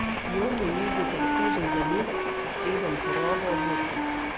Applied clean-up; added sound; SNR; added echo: none; Train + Wind instrument, woodwind instrument; -4 dB; none.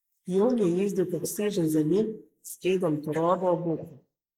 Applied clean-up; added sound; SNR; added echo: neural mask model Resemble Enhance denoiser.